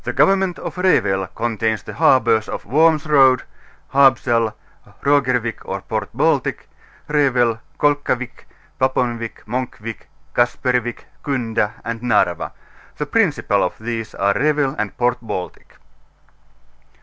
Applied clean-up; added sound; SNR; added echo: none; none; none; none.